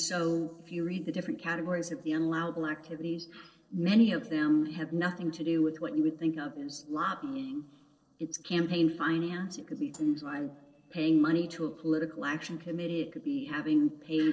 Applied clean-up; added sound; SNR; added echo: neural separator model SepFormer DNS4.